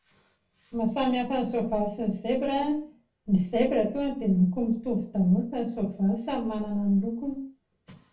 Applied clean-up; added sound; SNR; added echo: none; none; none; reverberation time 0.4 s.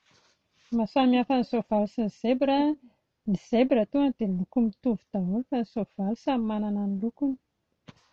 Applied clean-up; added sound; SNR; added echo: none; none; none; none.